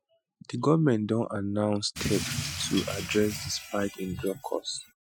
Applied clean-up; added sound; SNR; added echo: classical method Wiener filter.